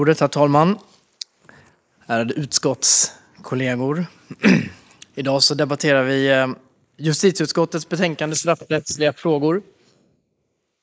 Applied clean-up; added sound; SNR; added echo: neural mask model Resemble Enhance denoiser.